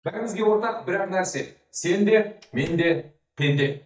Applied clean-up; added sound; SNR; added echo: neural mask model DeepFilterNet 3.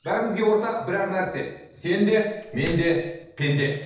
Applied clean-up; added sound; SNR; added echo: neural separator model SepFormer DNS4.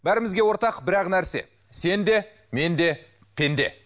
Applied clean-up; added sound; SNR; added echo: none; none; none; none.